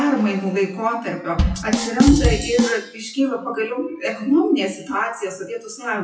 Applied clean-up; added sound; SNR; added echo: classical method WPE with log-MMSE.